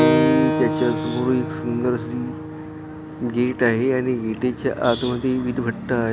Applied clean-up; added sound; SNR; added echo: none; Keyboard (musical); 3 dB; none.